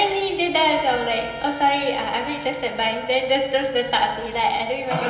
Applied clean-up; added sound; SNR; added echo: none; Trumpet; 18 dB; reverberation time 1.8 s.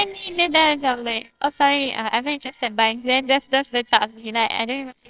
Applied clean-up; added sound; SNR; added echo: neural separator model SepFormer WHAMR!.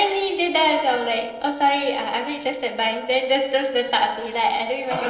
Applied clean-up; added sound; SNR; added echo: neural separator model SepFormer DNS4.